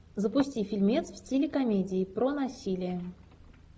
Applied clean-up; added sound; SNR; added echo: none; none; none; none.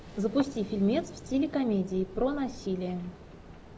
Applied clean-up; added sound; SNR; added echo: none; Ocean; 15 dB; none.